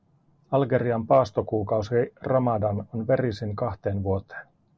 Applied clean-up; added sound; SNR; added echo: none; none; none; none.